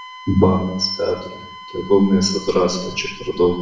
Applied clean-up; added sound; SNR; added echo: none; Wind instrument, woodwind instrument; 18 dB; reverberation time 0.7 s.